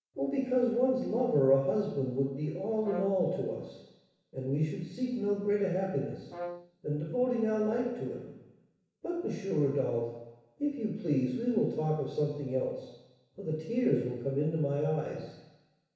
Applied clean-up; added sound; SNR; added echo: none; Brass instrument; 13 dB; reverberation time 1.1 s.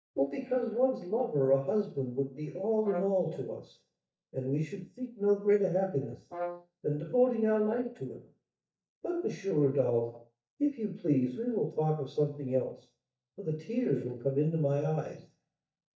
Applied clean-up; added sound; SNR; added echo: neural mask model DeepFilterNet 3.